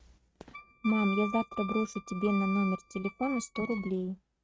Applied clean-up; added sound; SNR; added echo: neural mask model RNNoise.